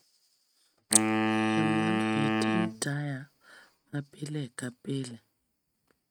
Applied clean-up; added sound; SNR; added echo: neural mask model RNNoise.